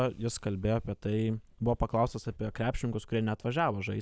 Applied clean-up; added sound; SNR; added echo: none; none; none; none.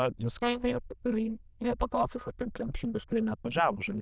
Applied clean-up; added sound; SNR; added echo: neural diffusion model UNIVERSE++.